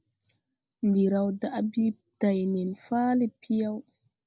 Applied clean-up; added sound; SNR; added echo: none; none; none; none.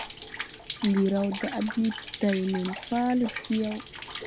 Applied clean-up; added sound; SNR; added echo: none; Rain; 11 dB; none.